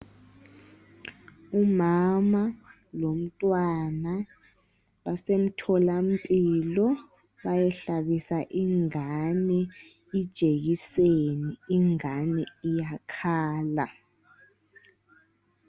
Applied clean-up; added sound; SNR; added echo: none; none; none; none.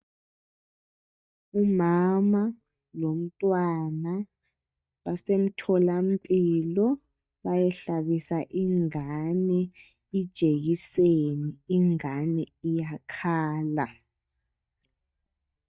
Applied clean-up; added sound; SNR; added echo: neural mask model DeepFilterNet 3.